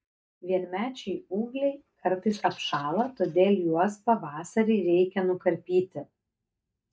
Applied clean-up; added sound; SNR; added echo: neural mask model DeepFilterNet 3.